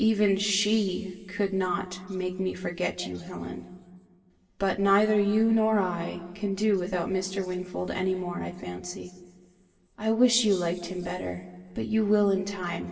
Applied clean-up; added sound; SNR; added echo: none; none; none; reverberation time 1.6 s.